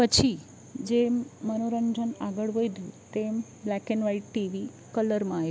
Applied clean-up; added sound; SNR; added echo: none; none; none; none.